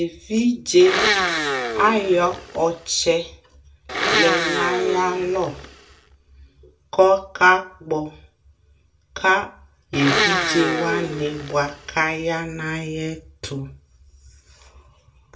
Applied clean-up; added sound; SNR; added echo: none; Domestic sounds, home sounds; 2 dB; reverberation time 0.2 s.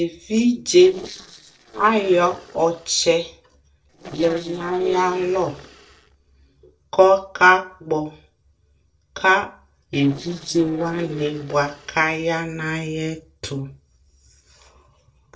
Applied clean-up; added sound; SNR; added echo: neural separator model SepFormer DNS4.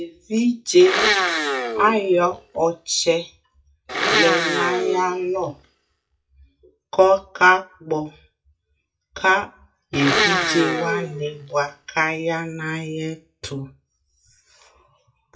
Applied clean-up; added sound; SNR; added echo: classical method WPE with log-MMSE.